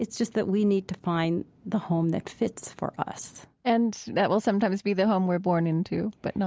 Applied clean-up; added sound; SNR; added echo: none; none; none; none.